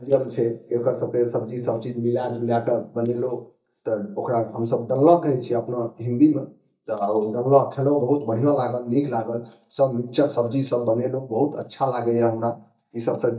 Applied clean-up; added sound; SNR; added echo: neural mask model DeepFilterNet 3.